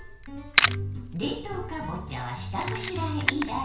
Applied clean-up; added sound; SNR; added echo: none; Camera; -1 dB; reverberation time 0.5 s.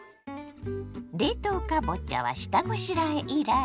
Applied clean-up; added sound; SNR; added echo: none; none; none; none.